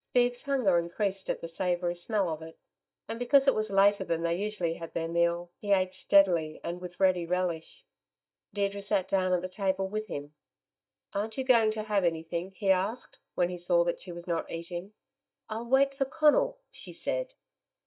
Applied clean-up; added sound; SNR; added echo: neural mask model DeepFilterNet 3.